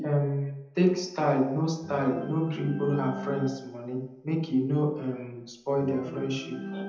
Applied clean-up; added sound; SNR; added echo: none; Organ; 13 dB; reverberation time 0.8 s.